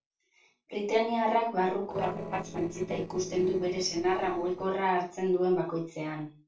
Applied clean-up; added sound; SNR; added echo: neural separator model SepFormer DNS4.